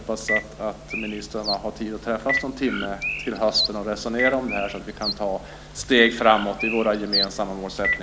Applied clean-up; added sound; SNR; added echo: none; Telephone + Bird; 4 dB; none.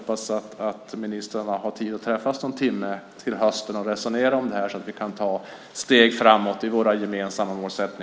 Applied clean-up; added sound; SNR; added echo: none; none; none; none.